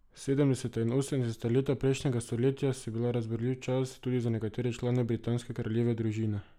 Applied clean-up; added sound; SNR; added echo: none; none; none; none.